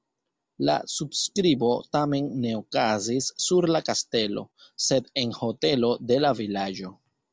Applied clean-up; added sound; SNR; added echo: none; none; none; none.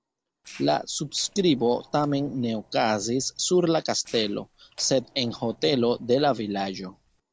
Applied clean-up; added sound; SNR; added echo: neural separator model SepFormer DNS4.